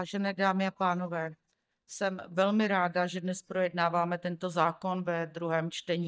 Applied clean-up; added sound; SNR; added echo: neural mask model DeepFilterNet 3.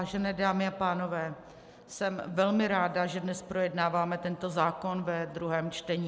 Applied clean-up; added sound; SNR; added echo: none; none; none; none.